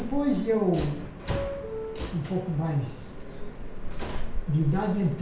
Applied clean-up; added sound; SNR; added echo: none; Subway, metro, underground; 3 dB; reverberation time 0.5 s.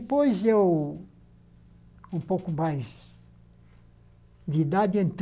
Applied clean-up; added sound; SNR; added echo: none; none; none; none.